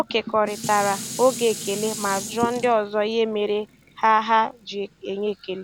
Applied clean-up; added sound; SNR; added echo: none; Dishes, pots, and pans; 13 dB; none.